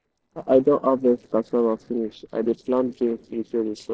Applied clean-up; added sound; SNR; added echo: neural separator model SepFormer DNS4.